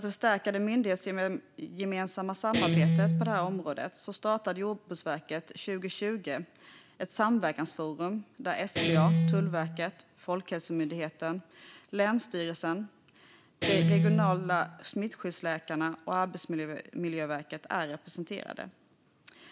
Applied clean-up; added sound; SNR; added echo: none; Guitar; -1 dB; none.